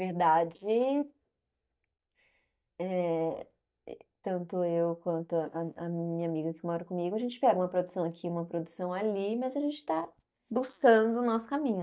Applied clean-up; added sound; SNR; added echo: neural mask model DeepFilterNet 3.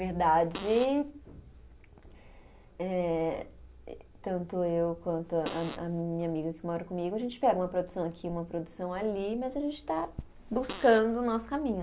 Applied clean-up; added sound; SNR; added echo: none; Fart; 14 dB; none.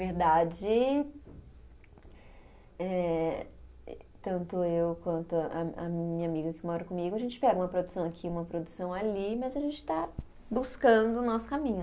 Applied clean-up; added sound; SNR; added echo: none; none; none; none.